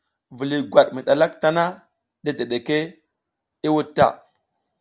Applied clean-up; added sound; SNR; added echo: none; none; none; none.